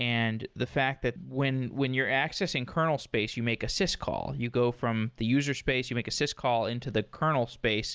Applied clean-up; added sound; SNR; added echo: none; none; none; none.